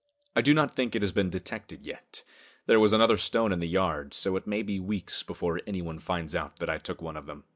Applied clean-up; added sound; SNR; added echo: none; none; none; none.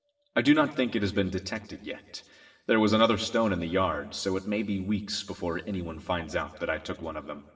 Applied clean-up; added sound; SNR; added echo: none; none; none; reverberation time 1.4 s.